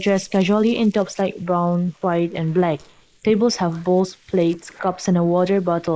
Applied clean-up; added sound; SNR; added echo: neural mask model Resemble Enhance denoiser.